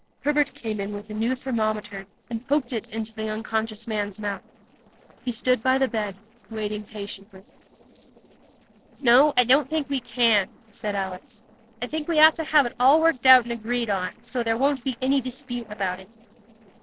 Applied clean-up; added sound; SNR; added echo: neural separator model SepFormer DNS4.